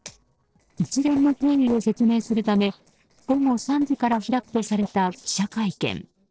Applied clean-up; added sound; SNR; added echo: neural separator model SepFormer DNS4.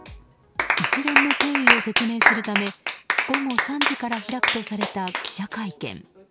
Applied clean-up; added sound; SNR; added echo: none; Clapping; -5 dB; none.